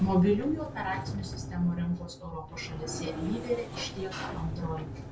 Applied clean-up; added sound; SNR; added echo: none; Sliding door; 8 dB; reverberation time 0.2 s.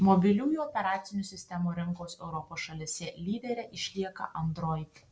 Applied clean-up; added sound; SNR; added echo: none; none; none; none.